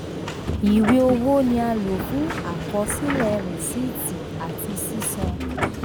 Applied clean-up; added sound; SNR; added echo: none; Subway, metro, underground; 5 dB; none.